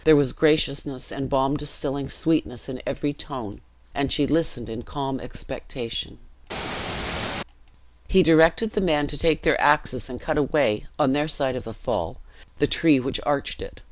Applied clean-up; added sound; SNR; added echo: none; Ocean / Boat, Water vehicle; 5 dB; none.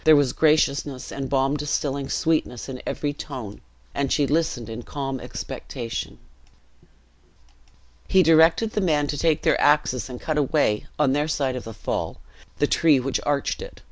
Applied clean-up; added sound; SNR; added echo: none; none; none; none.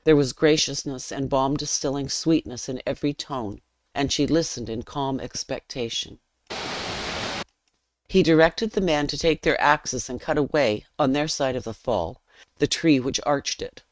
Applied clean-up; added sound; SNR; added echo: neural mask model RNNoise.